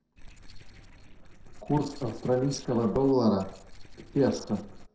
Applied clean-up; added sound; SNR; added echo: neural separator model SepFormer DNS4.